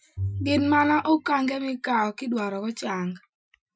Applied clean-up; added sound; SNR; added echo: classical method Wiener filter.